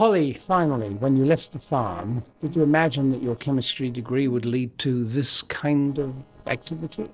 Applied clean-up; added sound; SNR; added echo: neural separator model SepFormer DNS4.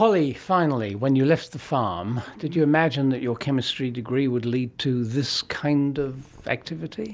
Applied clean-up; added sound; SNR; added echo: none; none; none; none.